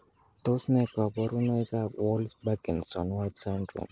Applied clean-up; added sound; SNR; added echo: neural mask model Resemble Enhance denoiser.